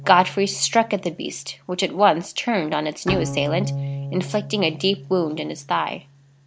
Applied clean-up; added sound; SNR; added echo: none; Bowed string instrument; 10 dB; none.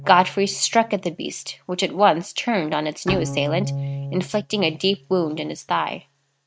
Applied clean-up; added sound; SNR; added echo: neural mask model RNNoise.